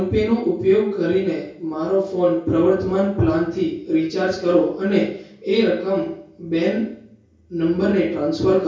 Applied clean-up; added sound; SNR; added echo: none; none; none; reverberation time 0.6 s.